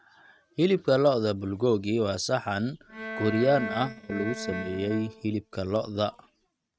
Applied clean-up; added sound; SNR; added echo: neural mask model RNNoise.